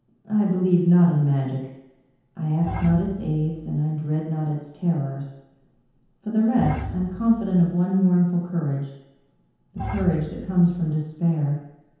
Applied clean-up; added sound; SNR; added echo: none; Bowed string instrument; 10 dB; reverberation time 0.9 s.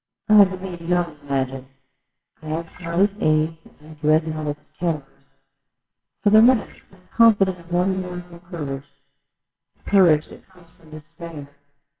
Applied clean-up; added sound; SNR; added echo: neural separator model SepFormer WHAMR!.